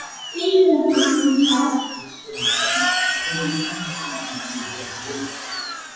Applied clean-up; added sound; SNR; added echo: classical method WPE with log-MMSE.